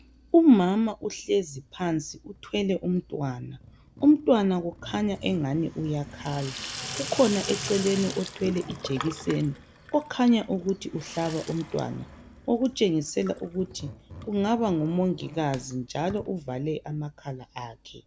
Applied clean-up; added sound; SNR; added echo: none; Sink (filling or washing) / Water tap, faucet; 15 dB; none.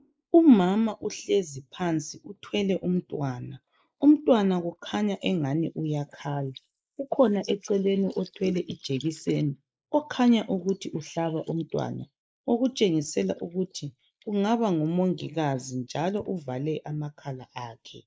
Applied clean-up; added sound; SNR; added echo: neural mask model Resemble Enhance denoiser.